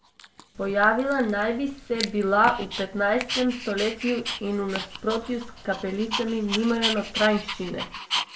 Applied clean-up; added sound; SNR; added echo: none; Dog; 9 dB; none.